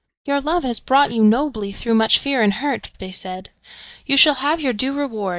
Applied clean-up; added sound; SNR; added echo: neural mask model DeepFilterNet 3.